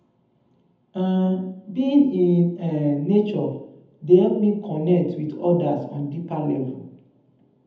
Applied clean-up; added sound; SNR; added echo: none; none; none; reverberation time 0.8 s.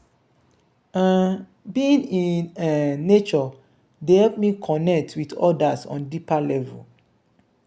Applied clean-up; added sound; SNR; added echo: none; none; none; none.